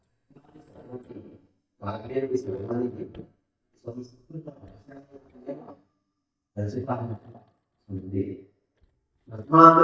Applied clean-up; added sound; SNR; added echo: neural mask model DeepFilterNet 3.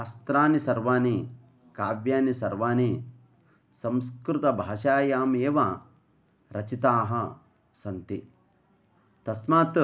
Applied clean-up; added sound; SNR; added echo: none; none; none; none.